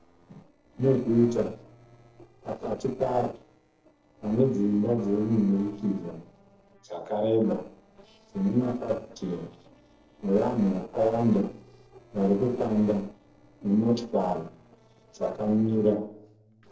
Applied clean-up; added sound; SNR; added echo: neural separator model SepFormer DNS4.